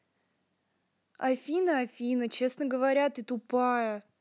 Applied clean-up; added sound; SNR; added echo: none; none; none; none.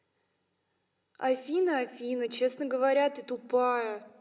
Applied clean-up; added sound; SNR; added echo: none; none; none; reverberation time 1.7 s.